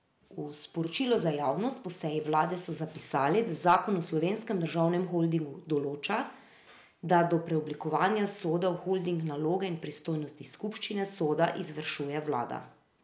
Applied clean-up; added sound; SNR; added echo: none; none; none; none.